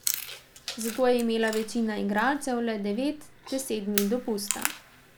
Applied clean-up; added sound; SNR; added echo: none; Chewing, mastication; 9 dB; none.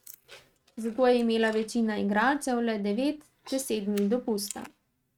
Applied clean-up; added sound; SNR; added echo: neural mask model RNNoise.